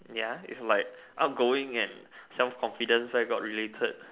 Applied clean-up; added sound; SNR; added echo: none; none; none; none.